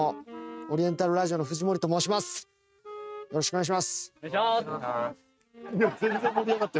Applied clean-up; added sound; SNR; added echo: neural mask model RNNoise.